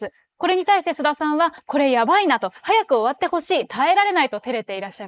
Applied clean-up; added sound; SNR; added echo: neural mask model Resemble Enhance denoiser.